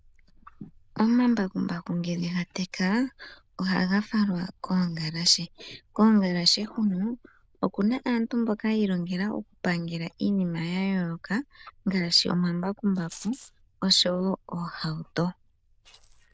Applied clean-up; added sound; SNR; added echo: neural diffusion model UNIVERSE++.